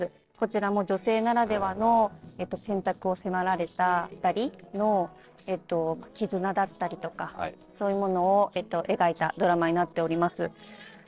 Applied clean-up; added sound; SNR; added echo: neural separator model SepFormer DNS4.